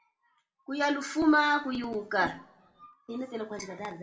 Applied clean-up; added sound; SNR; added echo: none; none; none; reverberation time 0.3 s.